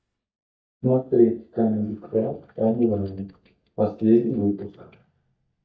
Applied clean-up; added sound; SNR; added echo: neural mask model DeepFilterNet 3.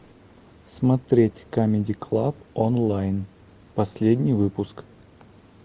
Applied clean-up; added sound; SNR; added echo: none; none; none; none.